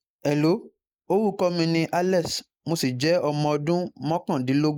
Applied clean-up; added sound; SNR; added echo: neural mask model Resemble Enhance denoiser.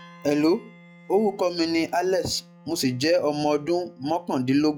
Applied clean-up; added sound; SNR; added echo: classical method log-MMSE.